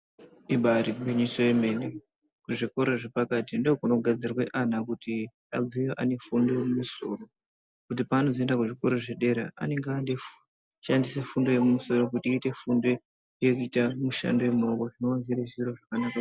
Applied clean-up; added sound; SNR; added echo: none; none; none; none.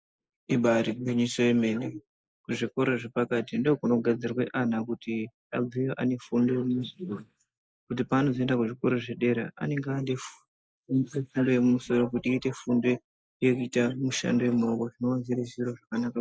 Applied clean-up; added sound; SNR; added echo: neural mask model Resemble Enhance denoiser.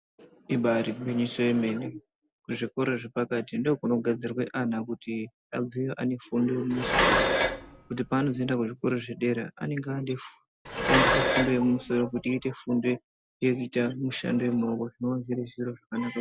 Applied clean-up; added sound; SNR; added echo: none; Dishes, pots, and pans; -2 dB; none.